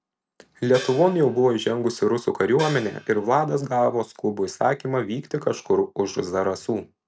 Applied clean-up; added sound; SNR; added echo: none; Gong; 18 dB; none.